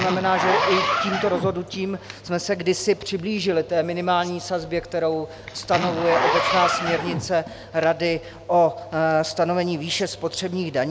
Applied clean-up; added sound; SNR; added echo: none; Zipper (clothing); 5 dB; none.